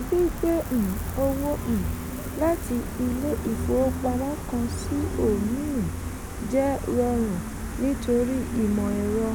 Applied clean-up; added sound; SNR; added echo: none; Gull, seagull; 4 dB; none.